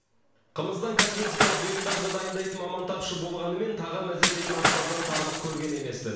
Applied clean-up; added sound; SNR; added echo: none; Shatter / Crushing; -3 dB; reverberation time 0.9 s.